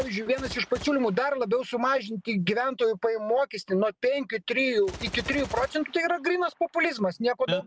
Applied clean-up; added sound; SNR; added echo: none; Gunshot, gunfire; 19 dB; none.